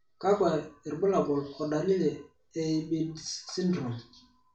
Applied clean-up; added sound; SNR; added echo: none; none; none; reverberation time 0.3 s.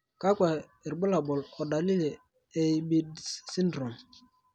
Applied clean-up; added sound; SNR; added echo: none; none; none; none.